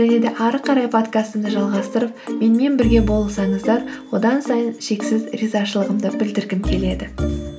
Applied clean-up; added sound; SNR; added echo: none; none; none; none.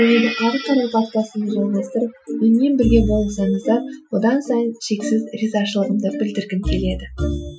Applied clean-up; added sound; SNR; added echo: classical method Wiener filter.